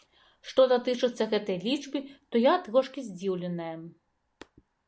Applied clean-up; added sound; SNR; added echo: none; none; none; none.